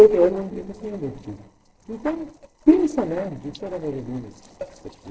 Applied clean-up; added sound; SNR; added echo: neural separator model SepFormer DNS4.